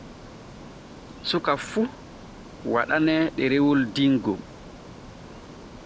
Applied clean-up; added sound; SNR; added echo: none; Ocean; 16 dB; none.